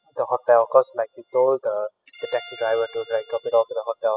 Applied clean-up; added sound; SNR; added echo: classical method spectral subtraction.